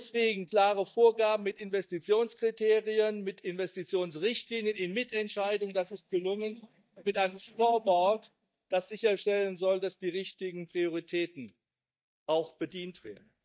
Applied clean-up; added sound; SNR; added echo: neural mask model DeepFilterNet 3.